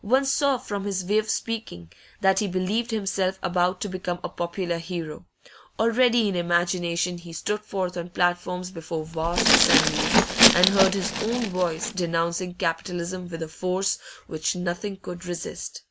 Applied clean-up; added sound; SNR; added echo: none; Glass; -3 dB; none.